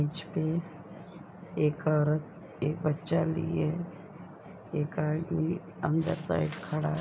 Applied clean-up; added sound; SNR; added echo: none; none; none; none.